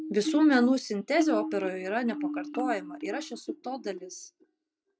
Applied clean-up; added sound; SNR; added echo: neural mask model DeepFilterNet 3.